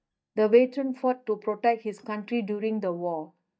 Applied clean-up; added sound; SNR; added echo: neural mask model DeepFilterNet 3.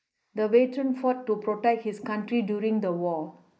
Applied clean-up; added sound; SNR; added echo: neural mask model Resemble Enhance denoiser.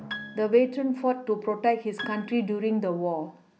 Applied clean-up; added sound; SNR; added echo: none; Piano + Drum; 17 dB; none.